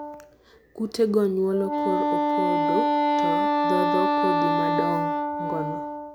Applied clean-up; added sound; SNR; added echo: none; Wind instrument, woodwind instrument; -4 dB; none.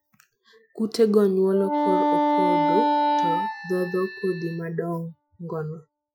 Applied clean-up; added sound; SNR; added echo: classical method Wiener filter.